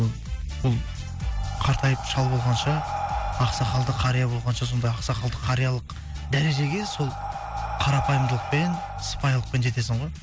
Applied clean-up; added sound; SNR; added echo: none; Breathing; 10 dB; none.